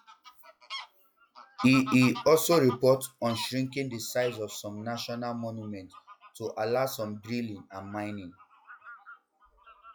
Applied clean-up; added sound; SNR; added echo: classical method log-MMSE.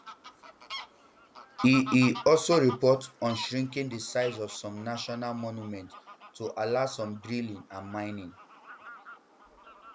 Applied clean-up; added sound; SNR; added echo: none; Fowl; 15 dB; none.